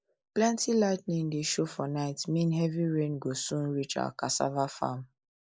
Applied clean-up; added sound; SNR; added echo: neural mask model Resemble Enhance denoiser.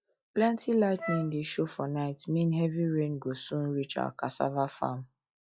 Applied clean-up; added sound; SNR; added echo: classical method log-MMSE.